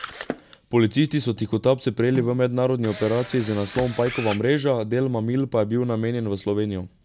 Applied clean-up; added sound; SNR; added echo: none; Camera + Snare drum; 16 dB; none.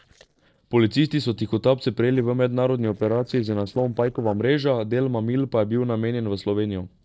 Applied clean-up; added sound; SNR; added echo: neural separator model SepFormer DNS4.